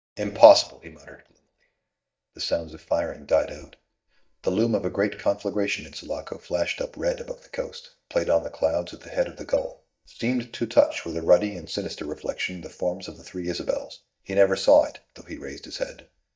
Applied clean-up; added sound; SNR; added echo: neural mask model DeepFilterNet 3.